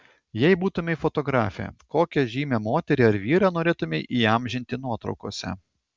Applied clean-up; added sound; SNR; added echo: none; none; none; none.